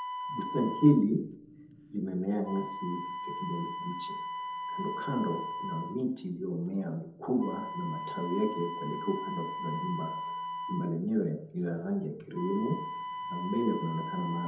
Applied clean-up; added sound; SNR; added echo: none; Wind instrument, woodwind instrument; 7 dB; reverberation time 0.8 s.